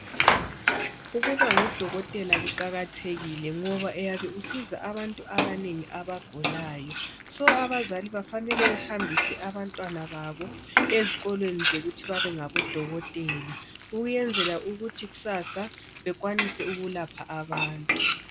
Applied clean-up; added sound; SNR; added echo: none; Frying (food); -3 dB; none.